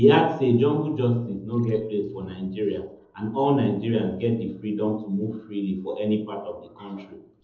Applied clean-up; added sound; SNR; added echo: neural separator model SepFormer DNS4.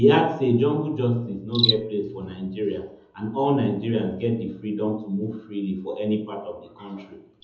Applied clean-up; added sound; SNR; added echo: none; Cricket; 11 dB; reverberation time 0.7 s.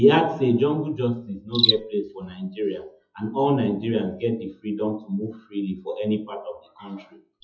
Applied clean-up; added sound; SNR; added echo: classical method WPE with log-MMSE.